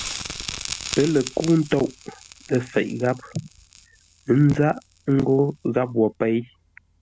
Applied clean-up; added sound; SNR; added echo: none; Crackle; 15 dB; none.